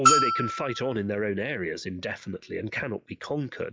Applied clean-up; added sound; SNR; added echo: classical method log-MMSE.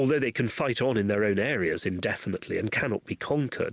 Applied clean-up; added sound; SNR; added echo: none; none; none; none.